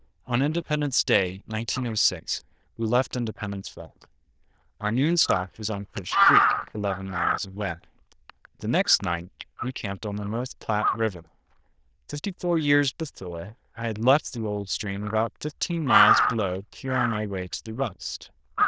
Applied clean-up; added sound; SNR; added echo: neural diffusion model UNIVERSE++.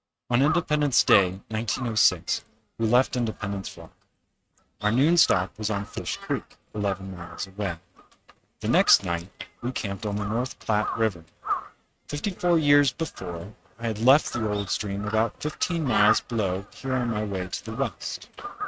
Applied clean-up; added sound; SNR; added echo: neural mask model RNNoise.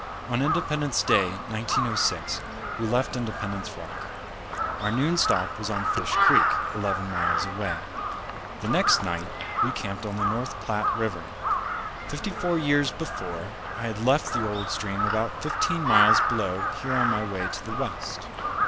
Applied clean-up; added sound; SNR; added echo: none; Crow; -1 dB; none.